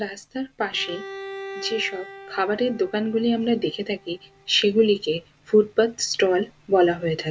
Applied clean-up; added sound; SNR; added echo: none; Bowed string instrument; 18 dB; none.